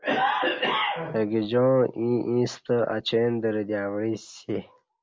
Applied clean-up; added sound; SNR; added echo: none; none; none; none.